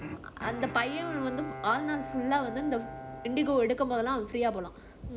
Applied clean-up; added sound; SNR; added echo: none; Bowed string instrument; 11 dB; none.